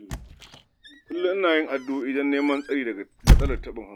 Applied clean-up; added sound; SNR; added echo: none; Squeak / Slam / Wood; -2 dB; none.